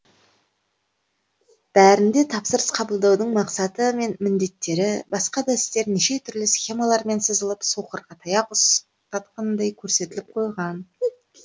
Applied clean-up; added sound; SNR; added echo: none; none; none; none.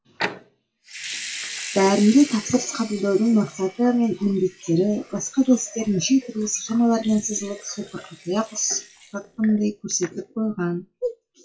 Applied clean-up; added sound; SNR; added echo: classical method WPE with log-MMSE.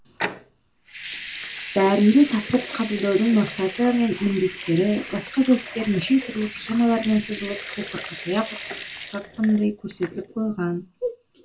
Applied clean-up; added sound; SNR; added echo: none; Sink (filling or washing) / Water tap, faucet / Liquid; 11 dB; reverberation time 0.2 s.